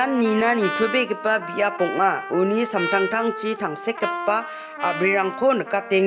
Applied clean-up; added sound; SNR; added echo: none; Trumpet; 8 dB; reverberation time 1.0 s.